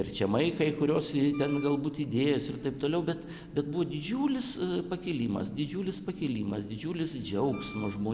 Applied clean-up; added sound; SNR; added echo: none; Wind instrument, woodwind instrument; 18 dB; none.